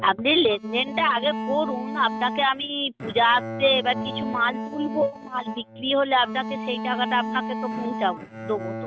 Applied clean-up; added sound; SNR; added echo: neural mask model RNNoise.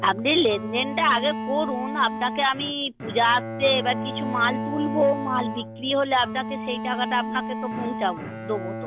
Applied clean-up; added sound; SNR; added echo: none; Bowed string instrument + Bowed string instrument; 6 dB; none.